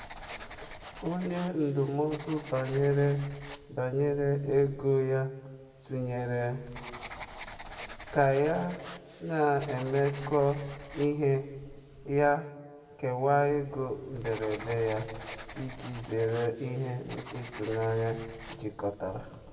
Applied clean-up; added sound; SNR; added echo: none; Writing; 15 dB; reverberation time 1.4 s.